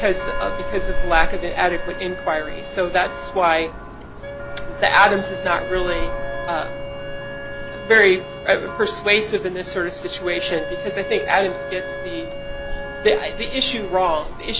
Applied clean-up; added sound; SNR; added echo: none; Wind instrument, woodwind instrument + Church bell; 5 dB; none.